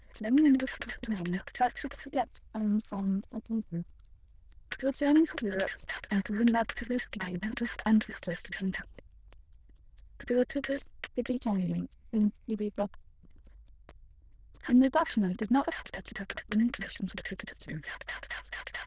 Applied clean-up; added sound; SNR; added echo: neural diffusion model UNIVERSE++.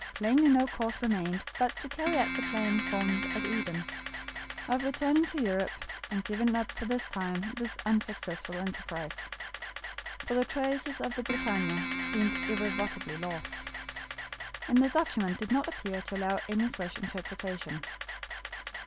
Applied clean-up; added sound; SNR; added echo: none; Camera + Keyboard (musical); 6 dB; none.